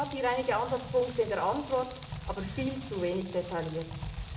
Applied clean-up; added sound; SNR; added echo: none; Rain; 8 dB; reverberation time 0.7 s.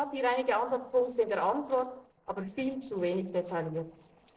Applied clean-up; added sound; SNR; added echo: neural separator model SepFormer DNS4.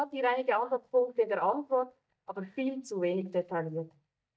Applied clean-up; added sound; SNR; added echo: neural mask model DeepFilterNet 3.